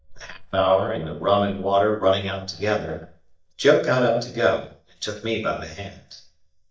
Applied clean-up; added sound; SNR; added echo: neural mask model DeepFilterNet 3.